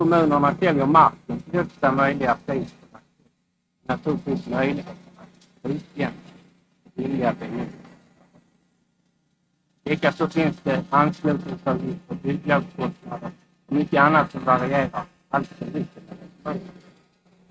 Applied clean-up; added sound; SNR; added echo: neural mask model RNNoise.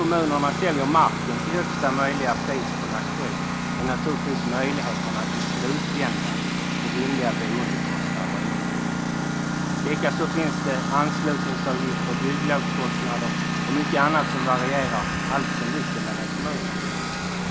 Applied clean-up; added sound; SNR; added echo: none; Engine; -2 dB; none.